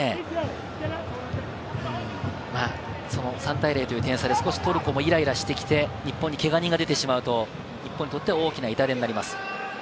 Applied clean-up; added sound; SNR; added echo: none; none; none; none.